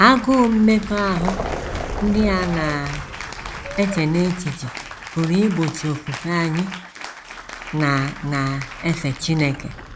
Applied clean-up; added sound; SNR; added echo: none; Applause / Cheering + Vehicle; 10 dB; none.